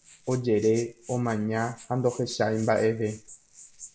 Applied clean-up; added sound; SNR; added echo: neural mask model Resemble Enhance denoiser.